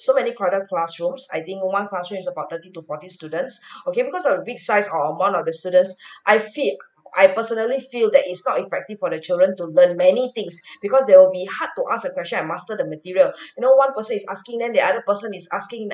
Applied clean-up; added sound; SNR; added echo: none; none; none; none.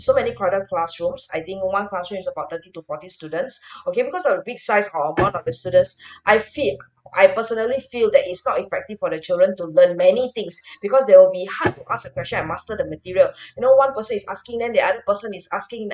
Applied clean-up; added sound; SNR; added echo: neural mask model RNNoise.